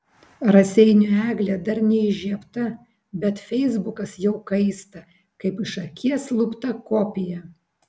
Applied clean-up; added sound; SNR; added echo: none; none; none; none.